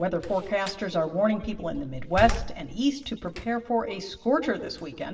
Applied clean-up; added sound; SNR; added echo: none; Slam; 10 dB; reverberation time 0.8 s.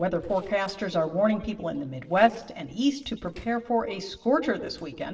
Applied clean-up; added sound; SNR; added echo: neural separator model SepFormer DNS4.